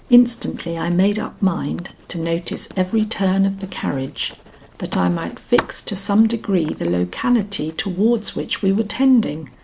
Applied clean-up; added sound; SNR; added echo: none; Writing; 19 dB; none.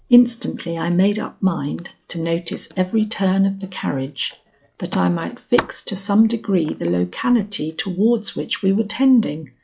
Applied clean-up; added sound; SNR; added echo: classical method log-MMSE.